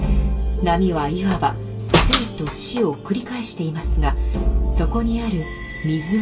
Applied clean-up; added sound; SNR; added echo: none; Slam; 5 dB; reverberation time 0.2 s.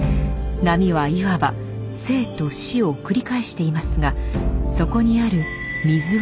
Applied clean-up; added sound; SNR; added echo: none; none; none; none.